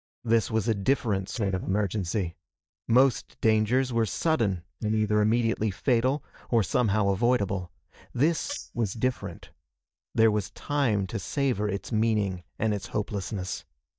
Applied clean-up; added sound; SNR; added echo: neural mask model DeepFilterNet 3.